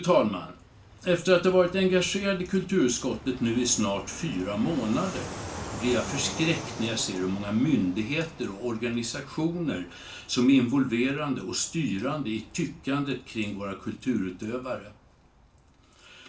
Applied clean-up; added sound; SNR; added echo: none; Fixed-wing aircraft, airplane; 15 dB; reverberation time 0.3 s.